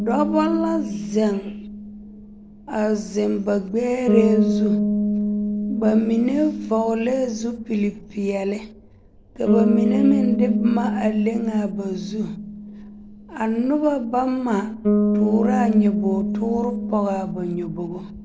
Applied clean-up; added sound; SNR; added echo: none; Bass guitar; 1 dB; none.